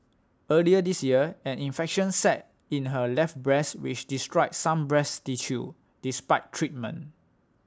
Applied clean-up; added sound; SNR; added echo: none; none; none; none.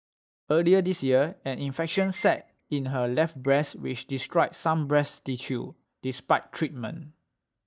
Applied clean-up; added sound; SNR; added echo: neural mask model DeepFilterNet 3.